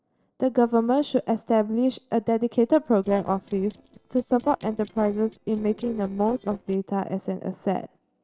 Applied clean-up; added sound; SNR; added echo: neural separator model SepFormer DNS4.